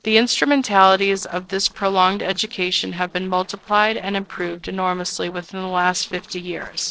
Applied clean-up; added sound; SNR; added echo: neural separator model SepFormer DNS4.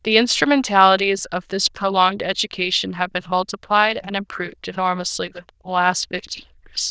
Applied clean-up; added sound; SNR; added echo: neural diffusion model UNIVERSE++.